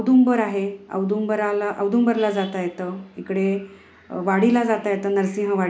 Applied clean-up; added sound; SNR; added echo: none; none; none; none.